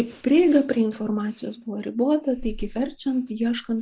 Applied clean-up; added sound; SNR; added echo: neural mask model DeepFilterNet 3.